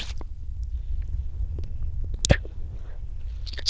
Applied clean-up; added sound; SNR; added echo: neural diffusion model UNIVERSE++.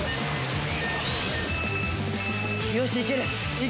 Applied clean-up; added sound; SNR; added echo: none; none; none; none.